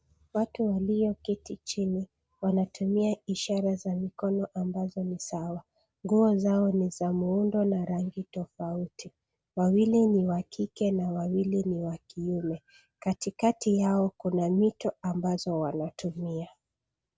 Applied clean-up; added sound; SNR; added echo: none; none; none; none.